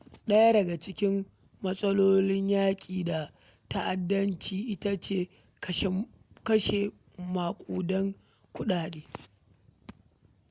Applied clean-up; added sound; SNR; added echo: none; none; none; none.